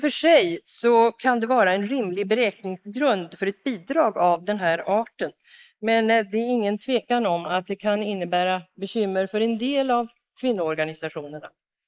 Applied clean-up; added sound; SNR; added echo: neural mask model Resemble Enhance denoiser.